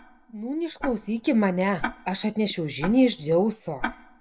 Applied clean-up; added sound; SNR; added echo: none; Tick-tock; 12 dB; none.